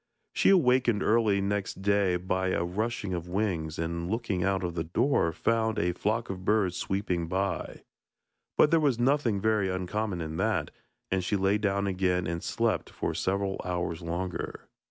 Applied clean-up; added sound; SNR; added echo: none; none; none; none.